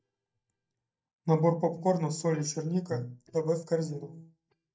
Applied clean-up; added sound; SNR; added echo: neural mask model DeepFilterNet 3.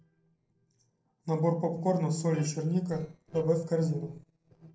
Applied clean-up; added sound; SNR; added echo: neural separator model SepFormer DNS4.